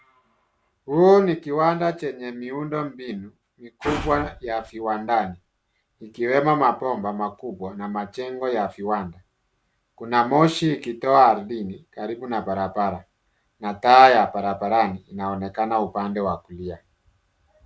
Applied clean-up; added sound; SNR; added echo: none; none; none; none.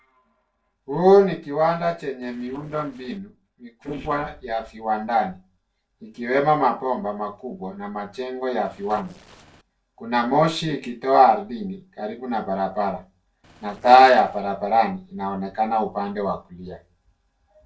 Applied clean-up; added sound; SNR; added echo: neural separator model SepFormer DNS4.